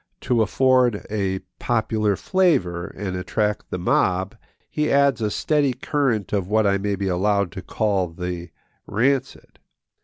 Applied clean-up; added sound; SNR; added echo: none; none; none; none.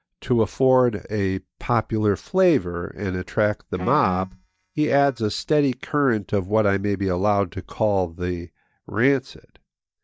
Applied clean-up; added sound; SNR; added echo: neural mask model DeepFilterNet 3.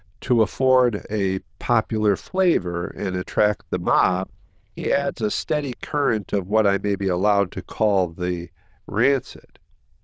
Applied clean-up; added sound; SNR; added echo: neural diffusion model UNIVERSE++.